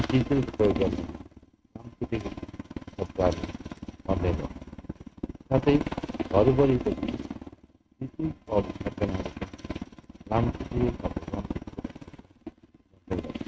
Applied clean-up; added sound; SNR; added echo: neural mask model RNNoise.